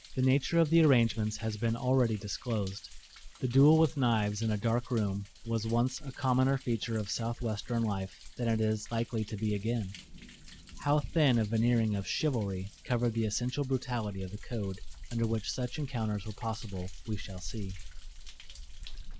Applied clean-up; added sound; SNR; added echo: none; Thunder; 15 dB; none.